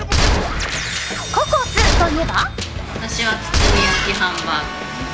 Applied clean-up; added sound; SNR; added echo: none; Gunshot, gunfire; 0 dB; none.